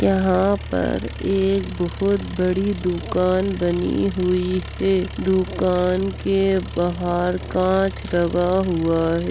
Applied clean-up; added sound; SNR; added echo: none; Engine; 11 dB; none.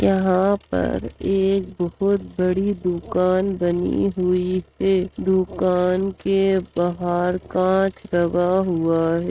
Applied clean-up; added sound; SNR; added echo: neural mask model RNNoise.